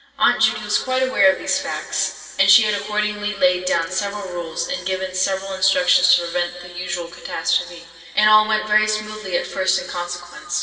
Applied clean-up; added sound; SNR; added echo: none; none; none; reverberation time 2.2 s.